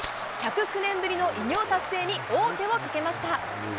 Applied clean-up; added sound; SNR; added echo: none; Rattle (instrument); 5 dB; none.